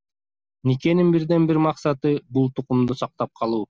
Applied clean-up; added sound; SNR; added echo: none; none; none; none.